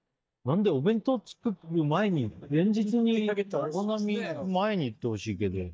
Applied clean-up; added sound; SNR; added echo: neural mask model DeepFilterNet 3.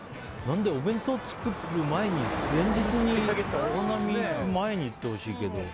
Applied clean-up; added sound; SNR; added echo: none; Car passing by / Traffic noise, roadway noise / Engine; 7 dB; none.